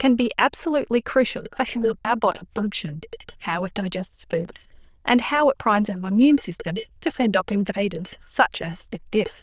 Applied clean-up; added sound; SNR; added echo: neural diffusion model UNIVERSE++.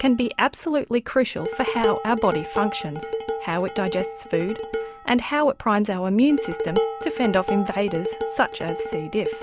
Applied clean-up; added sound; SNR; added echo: none; Dishes, pots, and pans; 6 dB; none.